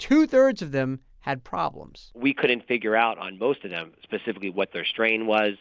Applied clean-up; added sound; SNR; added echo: none; none; none; none.